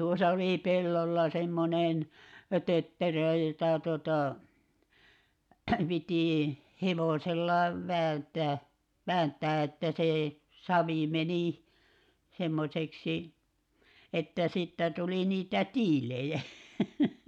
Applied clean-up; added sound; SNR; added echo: none; none; none; none.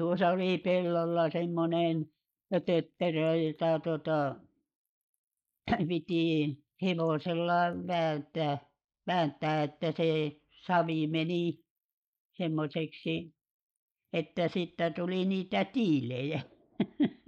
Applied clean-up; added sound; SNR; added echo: neural mask model Resemble Enhance denoiser.